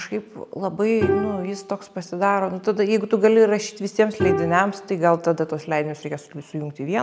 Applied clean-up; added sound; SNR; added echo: none; Bowed string instrument; 8 dB; none.